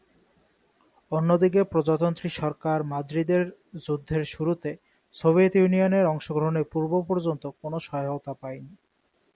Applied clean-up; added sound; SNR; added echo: none; none; none; none.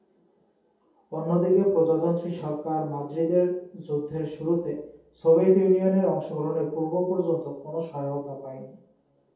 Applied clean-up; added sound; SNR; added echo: none; none; none; reverberation time 0.7 s.